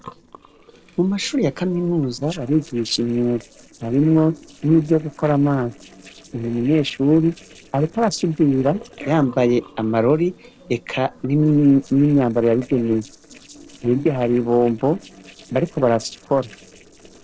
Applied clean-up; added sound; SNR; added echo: neural separator model SepFormer DNS4.